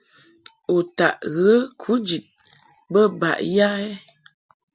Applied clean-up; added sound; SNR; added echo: none; none; none; none.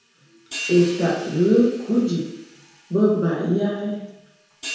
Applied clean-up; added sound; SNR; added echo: none; Hi-hat; 16 dB; reverberation time 0.9 s.